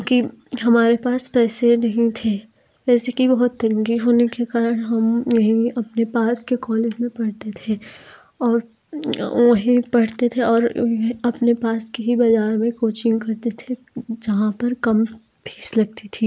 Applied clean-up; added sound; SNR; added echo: none; none; none; none.